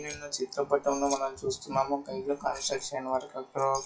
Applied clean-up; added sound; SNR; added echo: classical method WPE with log-MMSE.